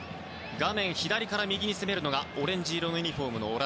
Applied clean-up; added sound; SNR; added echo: none; none; none; none.